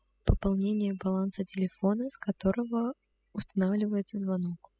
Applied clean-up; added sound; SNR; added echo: classical method spectral subtraction.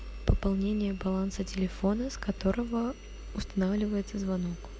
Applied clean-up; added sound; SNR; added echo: none; Engine; 12 dB; none.